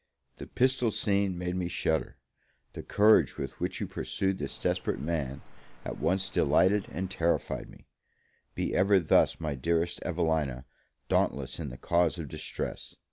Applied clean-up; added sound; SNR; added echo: none; Cricket; 13 dB; none.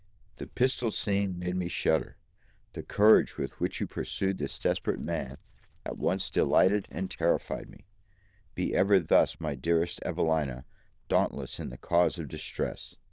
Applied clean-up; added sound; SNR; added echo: neural diffusion model UNIVERSE++.